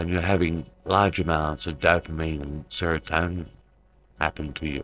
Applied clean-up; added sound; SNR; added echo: neural separator model SepFormer DNS4.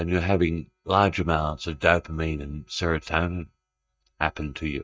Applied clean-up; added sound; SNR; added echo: neural mask model DeepFilterNet 3.